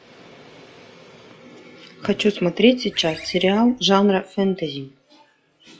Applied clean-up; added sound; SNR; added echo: classical method log-MMSE.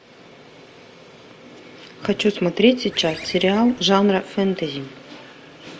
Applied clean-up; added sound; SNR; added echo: none; Bird; 16 dB; none.